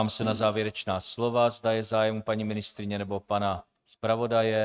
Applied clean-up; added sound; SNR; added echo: neural mask model RNNoise.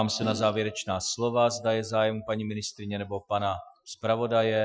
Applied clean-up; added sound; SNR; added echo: classical method Wiener filter.